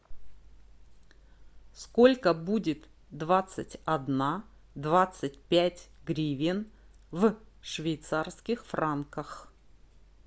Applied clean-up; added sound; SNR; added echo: none; none; none; none.